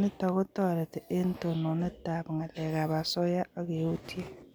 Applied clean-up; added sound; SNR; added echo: none; none; none; none.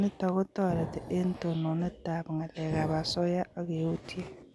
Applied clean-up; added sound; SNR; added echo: none; Explosion; 11 dB; none.